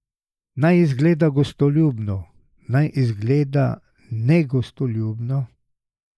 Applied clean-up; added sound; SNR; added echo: neural mask model Resemble Enhance denoiser.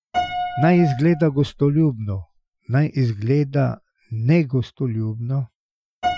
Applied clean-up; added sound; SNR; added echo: classical method Wiener filter.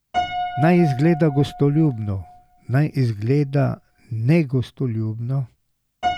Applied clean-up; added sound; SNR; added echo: none; Piano; 11 dB; none.